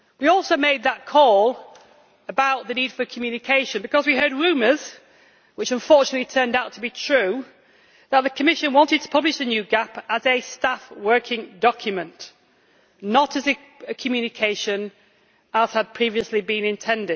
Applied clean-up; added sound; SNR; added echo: none; none; none; none.